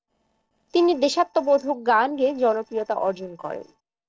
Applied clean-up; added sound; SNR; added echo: neural separator model SepFormer DNS4.